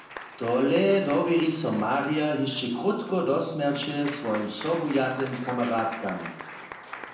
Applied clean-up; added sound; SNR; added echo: none; Applause / Crowd; 15 dB; reverberation time 0.7 s.